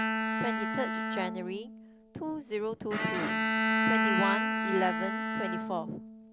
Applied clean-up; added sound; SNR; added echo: none; Bowed string instrument; -4 dB; none.